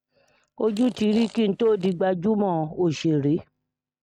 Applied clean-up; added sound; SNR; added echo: neural mask model RNNoise.